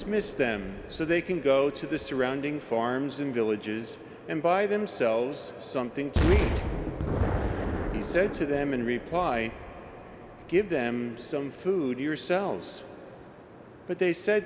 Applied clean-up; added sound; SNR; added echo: none; Explosion; 6 dB; none.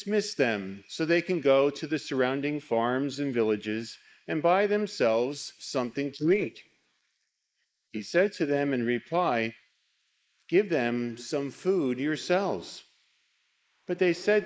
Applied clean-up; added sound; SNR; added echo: neural mask model Resemble Enhance denoiser.